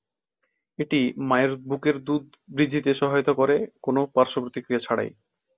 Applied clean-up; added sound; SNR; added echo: none; none; none; none.